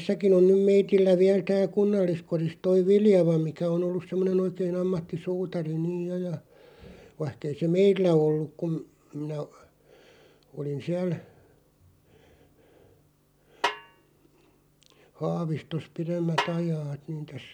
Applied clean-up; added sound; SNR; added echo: none; Snare drum; 8 dB; none.